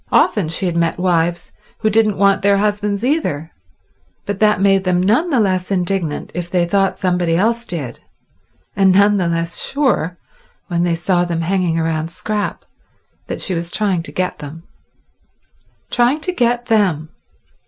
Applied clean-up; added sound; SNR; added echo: none; none; none; none.